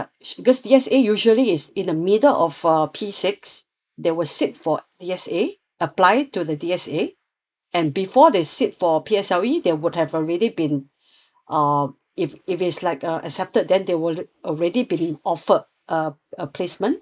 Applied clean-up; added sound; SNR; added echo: neural mask model Resemble Enhance denoiser.